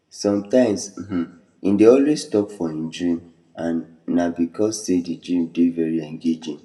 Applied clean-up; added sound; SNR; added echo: none; none; none; reverberation time 0.6 s.